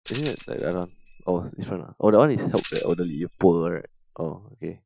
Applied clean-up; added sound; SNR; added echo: classical method Wiener filter.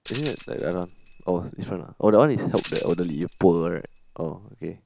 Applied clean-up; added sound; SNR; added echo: none; Tambourine; 20 dB; none.